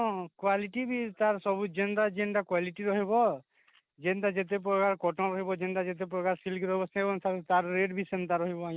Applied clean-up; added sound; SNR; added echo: none; none; none; none.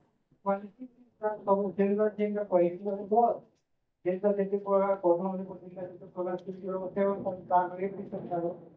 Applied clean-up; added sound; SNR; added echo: neural mask model DeepFilterNet 3.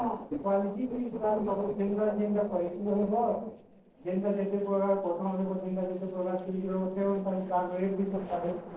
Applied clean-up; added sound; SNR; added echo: neural separator model SepFormer DNS4.